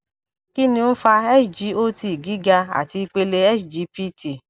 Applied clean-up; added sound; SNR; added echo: none; none; none; none.